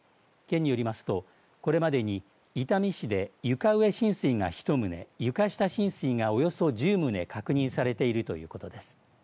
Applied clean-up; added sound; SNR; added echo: none; none; none; none.